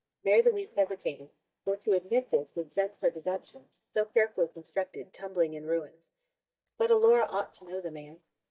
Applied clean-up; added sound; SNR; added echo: neural mask model DeepFilterNet 3.